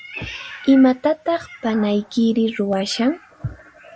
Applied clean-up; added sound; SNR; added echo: none; Meow; 19 dB; none.